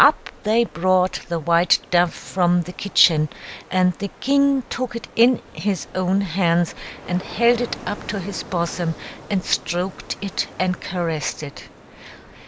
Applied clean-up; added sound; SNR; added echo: none; Ocean; 19 dB; none.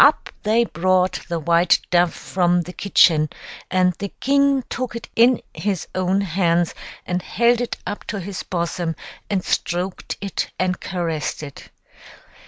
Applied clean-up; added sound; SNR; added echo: none; none; none; none.